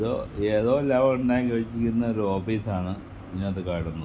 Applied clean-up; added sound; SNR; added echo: none; none; none; none.